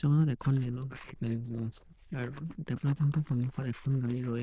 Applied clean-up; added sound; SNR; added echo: neural diffusion model UNIVERSE++.